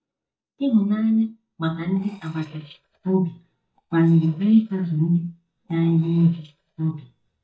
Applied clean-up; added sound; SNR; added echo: neural mask model DeepFilterNet 3.